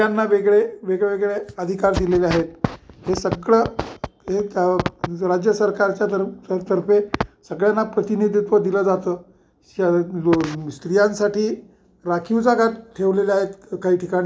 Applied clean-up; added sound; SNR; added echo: none; none; none; none.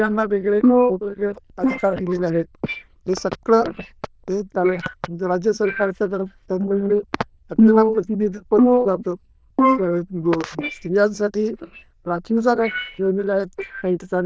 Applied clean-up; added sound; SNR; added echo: neural diffusion model UNIVERSE++.